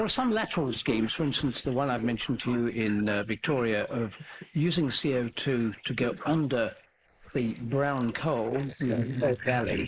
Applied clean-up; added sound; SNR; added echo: neural mask model Resemble Enhance denoiser.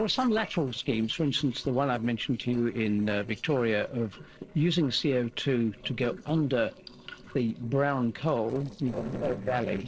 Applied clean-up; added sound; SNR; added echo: neural separator model SepFormer DNS4.